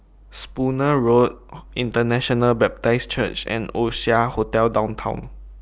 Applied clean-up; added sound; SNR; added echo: none; none; none; none.